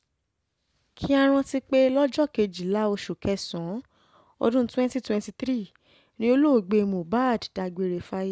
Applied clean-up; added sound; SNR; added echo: none; none; none; none.